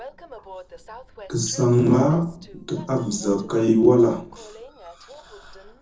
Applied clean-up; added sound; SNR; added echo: neural separator model SepFormer DNS4.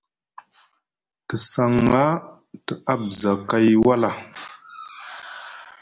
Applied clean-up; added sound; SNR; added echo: none; none; none; none.